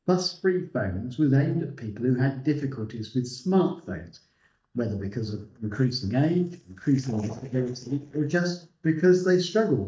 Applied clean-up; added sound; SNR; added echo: neural mask model DeepFilterNet 3.